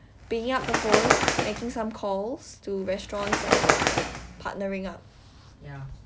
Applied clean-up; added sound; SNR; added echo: none; Bird; -4 dB; none.